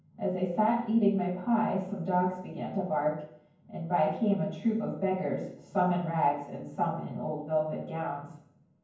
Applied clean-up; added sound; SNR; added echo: none; none; none; reverberation time 0.9 s.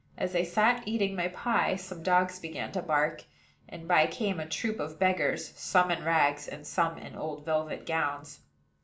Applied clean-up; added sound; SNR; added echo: none; none; none; none.